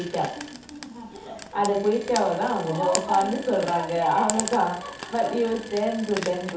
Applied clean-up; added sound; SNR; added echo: none; Frying (food); 11 dB; reverberation time 0.5 s.